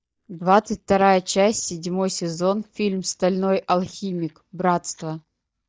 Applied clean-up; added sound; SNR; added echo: neural mask model DeepFilterNet 3.